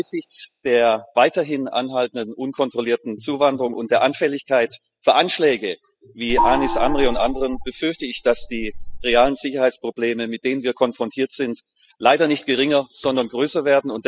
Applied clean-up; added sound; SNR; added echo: classical method spectral subtraction.